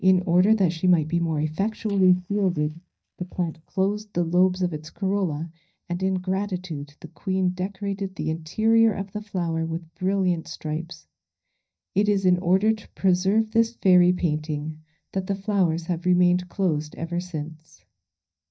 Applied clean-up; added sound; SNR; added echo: neural mask model DeepFilterNet 3.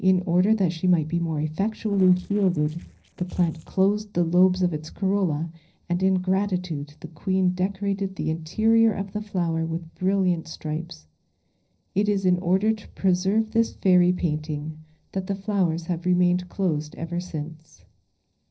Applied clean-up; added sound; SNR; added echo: neural separator model SepFormer DNS4.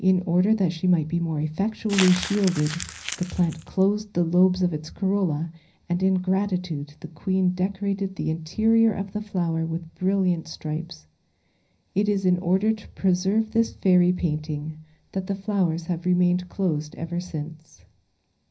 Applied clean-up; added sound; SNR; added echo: none; Crumpling, crinkling; 10 dB; reverberation time 0.5 s.